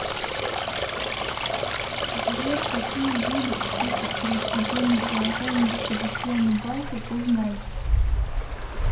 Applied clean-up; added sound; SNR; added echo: none; Stream; -2 dB; reverberation time 0.5 s.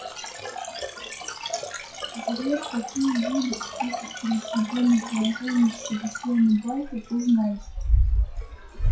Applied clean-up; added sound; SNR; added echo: classical method WPE with log-MMSE.